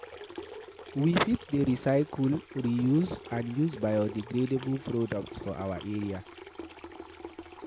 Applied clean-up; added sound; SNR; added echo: none; Sink (filling or washing) / Water tap, faucet; 14 dB; none.